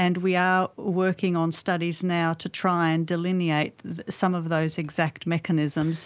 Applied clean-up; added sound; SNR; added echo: none; none; none; none.